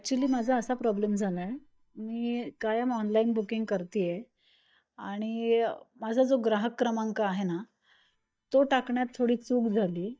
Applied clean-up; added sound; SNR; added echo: neural mask model DeepFilterNet 3.